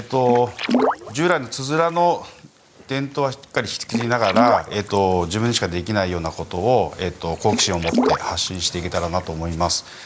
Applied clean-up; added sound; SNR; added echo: neural mask model Resemble Enhance denoiser.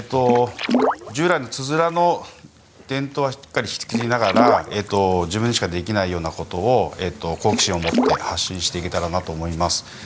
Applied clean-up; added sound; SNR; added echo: none; Water / Splash, splatter; 5 dB; none.